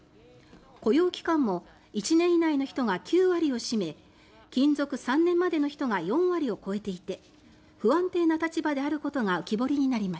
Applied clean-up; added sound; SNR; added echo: none; none; none; none.